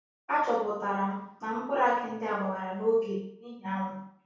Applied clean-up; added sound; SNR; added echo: none; none; none; reverberation time 0.6 s.